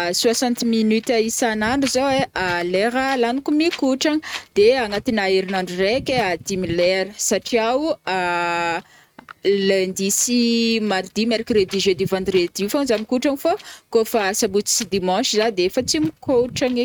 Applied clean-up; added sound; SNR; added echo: neural mask model RNNoise.